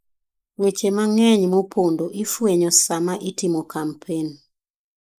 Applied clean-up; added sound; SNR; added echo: neural mask model Resemble Enhance denoiser.